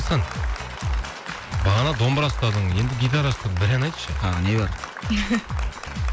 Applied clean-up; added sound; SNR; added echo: none; Applause; 13 dB; none.